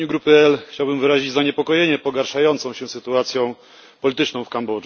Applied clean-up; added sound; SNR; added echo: none; none; none; none.